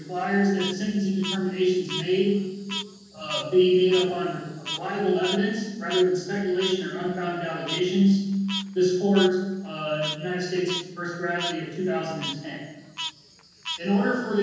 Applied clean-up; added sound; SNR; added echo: none; Frog; 12 dB; reverberation time 1.3 s.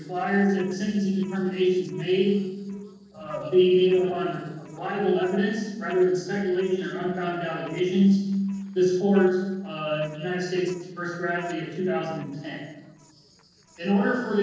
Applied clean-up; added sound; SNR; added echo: neural separator model SepFormer DNS4.